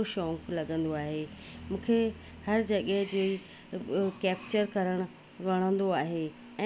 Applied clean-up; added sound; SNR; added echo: none; none; none; none.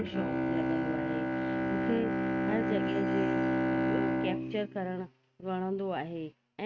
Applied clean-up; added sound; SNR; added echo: neural mask model RNNoise.